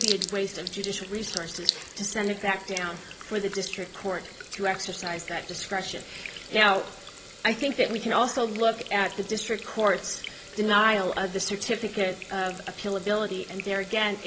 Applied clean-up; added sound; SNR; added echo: none; Sink (filling or washing) / Water tap, faucet; 11 dB; none.